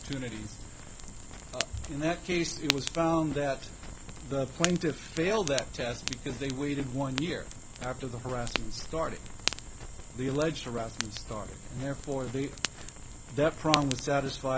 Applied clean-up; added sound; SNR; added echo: none; Fire; 7 dB; none.